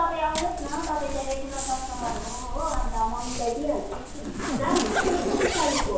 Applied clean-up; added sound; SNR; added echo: none; Zipper (clothing); 1 dB; reverberation time 0.7 s.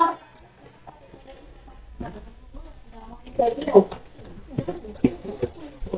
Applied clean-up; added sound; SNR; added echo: neural mask model DeepFilterNet 3.